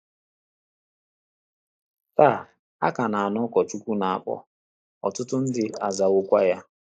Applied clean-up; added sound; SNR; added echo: neural mask model Resemble Enhance denoiser.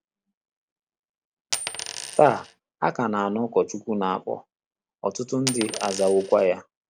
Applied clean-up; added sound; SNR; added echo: none; Coin (dropping); 8 dB; none.